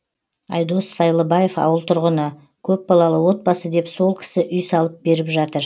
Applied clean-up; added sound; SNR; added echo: none; none; none; none.